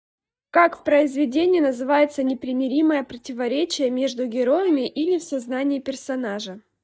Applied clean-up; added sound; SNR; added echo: neural mask model DeepFilterNet 3.